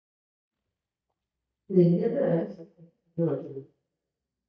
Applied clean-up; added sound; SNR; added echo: neural mask model DeepFilterNet 3.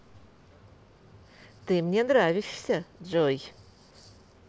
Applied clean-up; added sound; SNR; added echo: none; none; none; none.